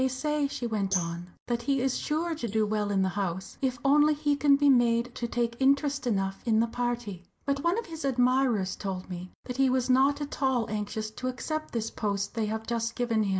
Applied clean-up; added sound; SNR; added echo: neural mask model Resemble Enhance denoiser.